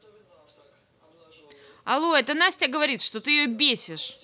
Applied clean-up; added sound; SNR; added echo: none; none; none; none.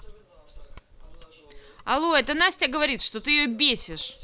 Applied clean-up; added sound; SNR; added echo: none; Mechanisms; 18 dB; none.